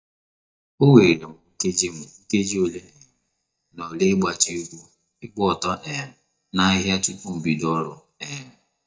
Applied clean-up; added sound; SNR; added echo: neural mask model DeepFilterNet 3.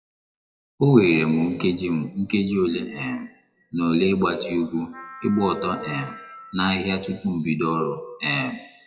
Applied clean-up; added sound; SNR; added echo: classical method WPE with log-MMSE.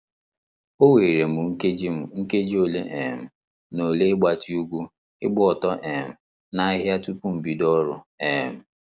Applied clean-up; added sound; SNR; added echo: none; none; none; none.